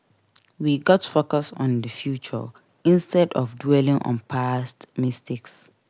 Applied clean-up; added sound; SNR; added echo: none; none; none; none.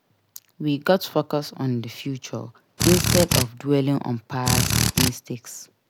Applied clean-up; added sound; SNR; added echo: none; Drill; -5 dB; none.